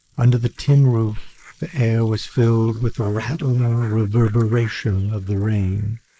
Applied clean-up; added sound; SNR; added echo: neural mask model Resemble Enhance denoiser.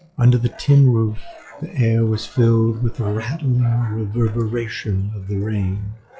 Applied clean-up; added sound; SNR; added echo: classical method log-MMSE.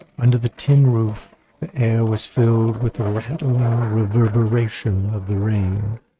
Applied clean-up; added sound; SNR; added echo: neural mask model RNNoise.